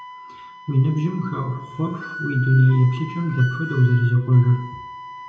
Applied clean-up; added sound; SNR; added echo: none; Wind instrument, woodwind instrument; 14 dB; reverberation time 0.8 s.